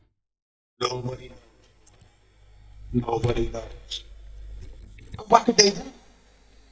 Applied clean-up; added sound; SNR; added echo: neural mask model DeepFilterNet 3.